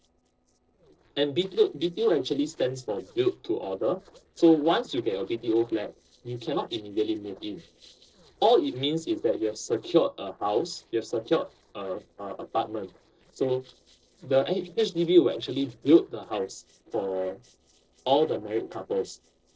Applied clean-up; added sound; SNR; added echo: neural separator model SepFormer DNS4.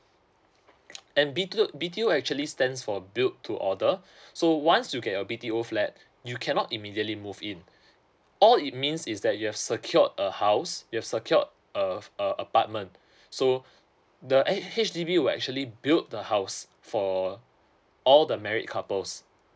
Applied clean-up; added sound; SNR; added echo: none; none; none; none.